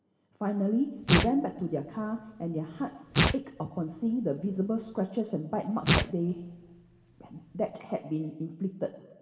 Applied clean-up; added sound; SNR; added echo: none; Tearing; 0 dB; reverberation time 1.1 s.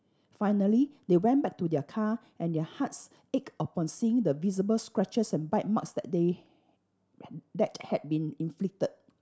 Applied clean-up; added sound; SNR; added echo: none; none; none; none.